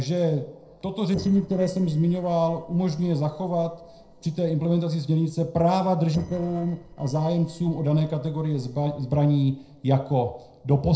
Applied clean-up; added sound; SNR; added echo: neural separator model SepFormer DNS4.